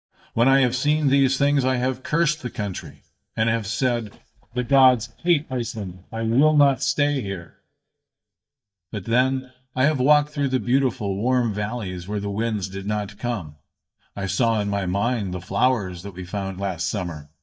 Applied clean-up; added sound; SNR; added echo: neural mask model DeepFilterNet 3.